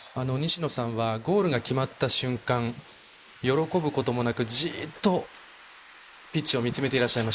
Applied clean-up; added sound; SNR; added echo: neural mask model Resemble Enhance denoiser.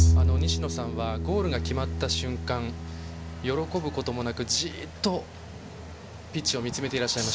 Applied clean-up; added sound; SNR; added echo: none; Bowed string instrument; -1 dB; none.